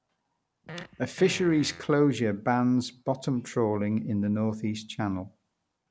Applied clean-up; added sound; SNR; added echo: none; Fart; 17 dB; none.